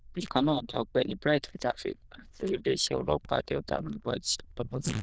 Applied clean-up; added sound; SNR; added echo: neural diffusion model UNIVERSE++.